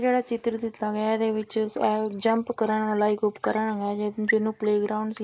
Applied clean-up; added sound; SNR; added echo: neural mask model Resemble Enhance denoiser.